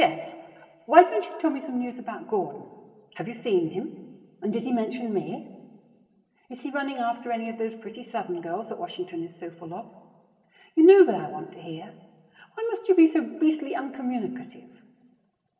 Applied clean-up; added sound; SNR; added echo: none; none; none; reverberation time 1.6 s.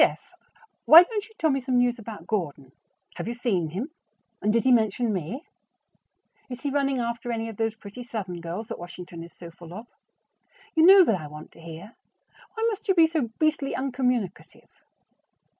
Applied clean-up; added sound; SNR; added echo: none; none; none; none.